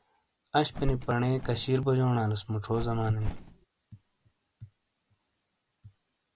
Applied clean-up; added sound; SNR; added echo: none; Bird; 6 dB; none.